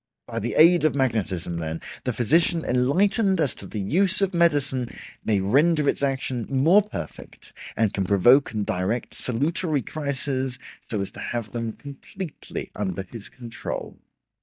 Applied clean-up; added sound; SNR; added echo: neural mask model DeepFilterNet 3.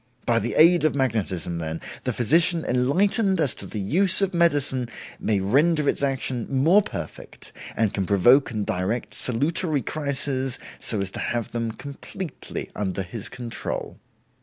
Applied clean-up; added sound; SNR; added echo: none; none; none; none.